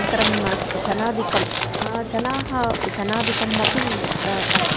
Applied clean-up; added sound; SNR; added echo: none; Crumpling, crinkling + Livestock, farm animals, working animals; -1 dB; none.